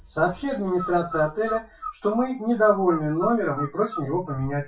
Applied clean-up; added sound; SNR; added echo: classical method WPE with log-MMSE.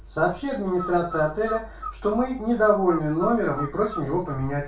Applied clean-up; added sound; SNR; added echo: none; Bird; 14 dB; reverberation time 0.3 s.